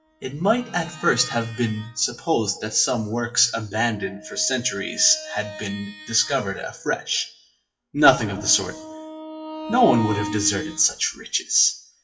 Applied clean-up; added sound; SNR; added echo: classical method WPE with log-MMSE.